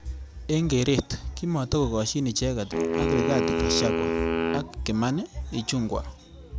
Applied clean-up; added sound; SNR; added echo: none; Wind instrument, woodwind instrument; 1 dB; none.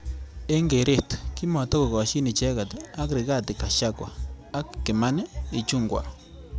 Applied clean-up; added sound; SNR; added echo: none; none; none; none.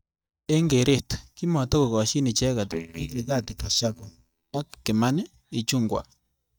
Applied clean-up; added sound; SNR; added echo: neural mask model DeepFilterNet 3.